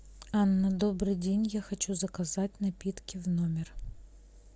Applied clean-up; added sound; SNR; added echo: none; none; none; none.